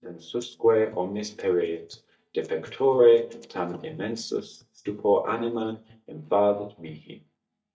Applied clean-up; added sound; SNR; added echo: neural mask model DeepFilterNet 3.